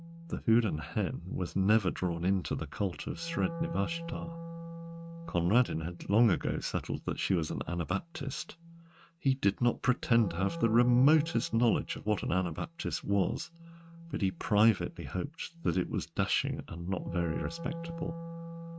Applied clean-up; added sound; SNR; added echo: neural mask model RNNoise.